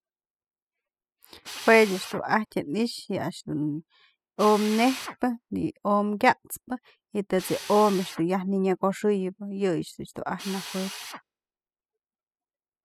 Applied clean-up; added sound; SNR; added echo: classical method spectral subtraction.